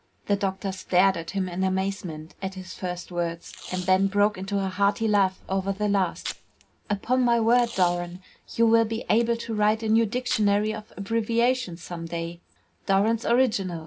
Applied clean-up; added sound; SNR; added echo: none; Packing tape, duct tape; 19 dB; reverberation time 0.3 s.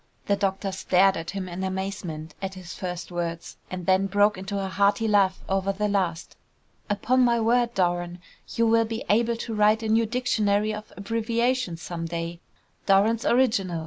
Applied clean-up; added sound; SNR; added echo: none; none; none; none.